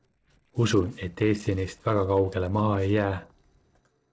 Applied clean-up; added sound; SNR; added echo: neural separator model SepFormer DNS4.